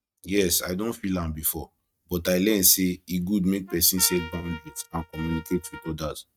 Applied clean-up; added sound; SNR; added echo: neural mask model RNNoise.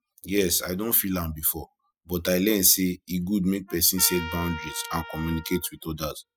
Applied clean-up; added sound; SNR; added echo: classical method spectral subtraction.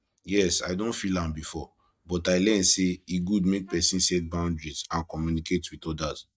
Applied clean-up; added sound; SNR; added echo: neural mask model DeepFilterNet 3.